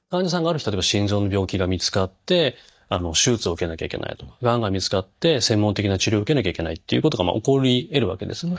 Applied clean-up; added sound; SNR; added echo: neural mask model DeepFilterNet 3.